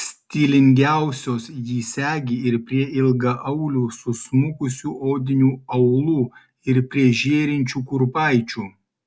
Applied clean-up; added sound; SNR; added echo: none; none; none; none.